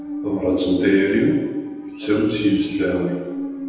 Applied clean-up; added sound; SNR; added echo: none; Musical instrument; 11 dB; reverberation time 1.1 s.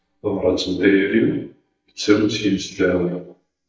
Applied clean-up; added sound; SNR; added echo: neural mask model DeepFilterNet 3.